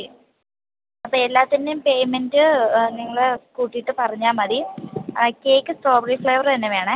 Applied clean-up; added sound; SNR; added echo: none; none; none; none.